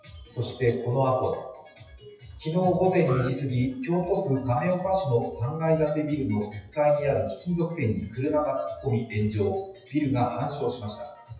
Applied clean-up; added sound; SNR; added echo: classical method WPE with log-MMSE.